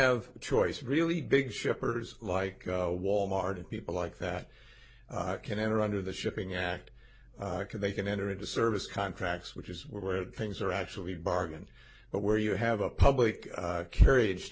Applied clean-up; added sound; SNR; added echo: none; none; none; none.